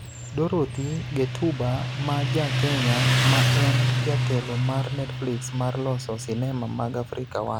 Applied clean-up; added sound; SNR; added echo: none; Motorcycle; -1 dB; none.